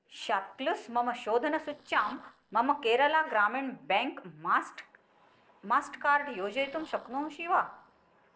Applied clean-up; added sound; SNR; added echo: neural separator model SepFormer DNS4.